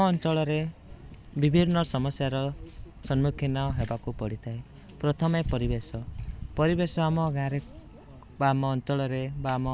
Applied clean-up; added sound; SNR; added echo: none; none; none; none.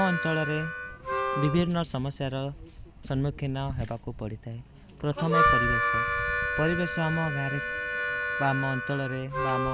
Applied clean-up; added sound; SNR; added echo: none; Harmonica; 0 dB; none.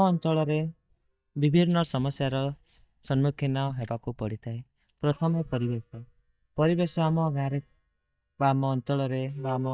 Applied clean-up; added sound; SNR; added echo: neural mask model DeepFilterNet 3.